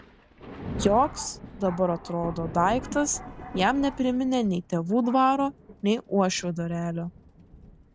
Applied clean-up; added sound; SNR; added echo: none; Thunder + Vehicle horn, car horn, honking; 14 dB; none.